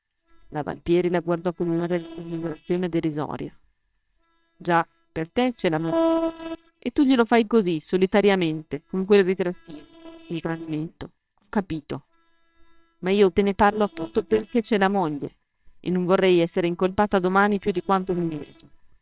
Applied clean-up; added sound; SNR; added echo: neural separator model SepFormer WHAMR!.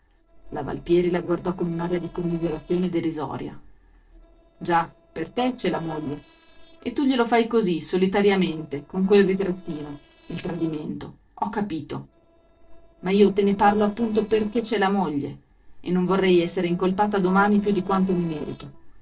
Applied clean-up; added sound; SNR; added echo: neural separator model SepFormer DNS4.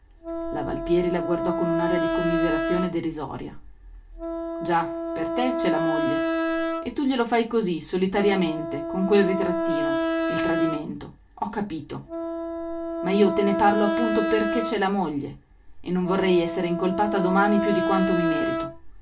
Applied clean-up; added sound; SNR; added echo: none; Wind instrument, woodwind instrument; 2 dB; reverberation time 0.2 s.